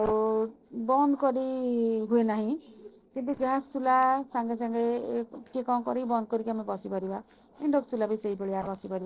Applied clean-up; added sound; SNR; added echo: neural separator model SepFormer DNS4.